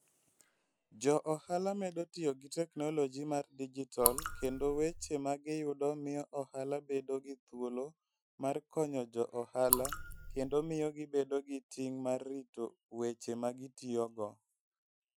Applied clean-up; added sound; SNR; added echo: classical method Wiener filter.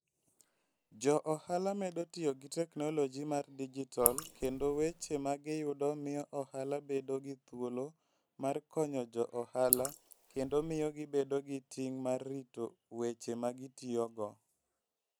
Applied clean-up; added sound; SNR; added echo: neural mask model Resemble Enhance denoiser.